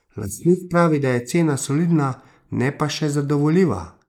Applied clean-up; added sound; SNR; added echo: neural mask model Resemble Enhance denoiser.